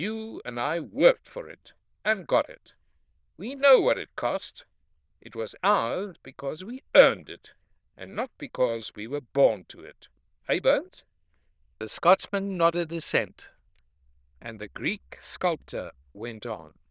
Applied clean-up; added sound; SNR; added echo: neural diffusion model UNIVERSE++.